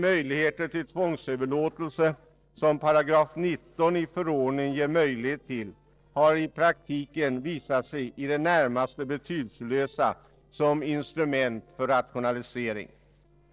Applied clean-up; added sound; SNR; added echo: neural separator model SepFormer DNS4.